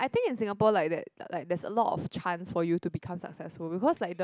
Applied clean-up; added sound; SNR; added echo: none; none; none; none.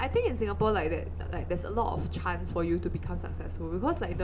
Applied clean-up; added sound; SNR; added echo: none; Truck; 3 dB; reverberation time 0.4 s.